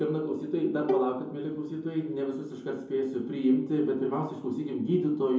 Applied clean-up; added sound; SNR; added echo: none; Bowed string instrument; 5 dB; reverberation time 2.6 s.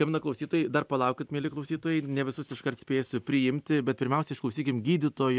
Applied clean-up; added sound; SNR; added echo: none; none; none; none.